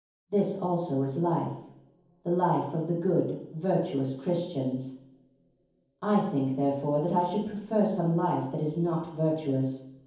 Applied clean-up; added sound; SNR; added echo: none; none; none; reverberation time 0.9 s.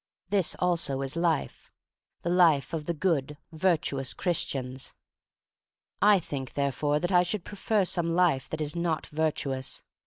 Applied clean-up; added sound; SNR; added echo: none; none; none; none.